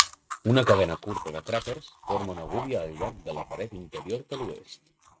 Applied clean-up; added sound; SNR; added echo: neural mask model RNNoise.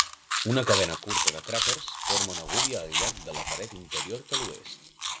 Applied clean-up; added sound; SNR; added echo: none; Chewing, mastication; -4 dB; none.